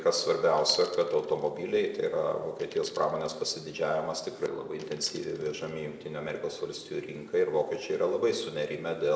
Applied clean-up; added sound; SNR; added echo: neural separator model SepFormer DNS4.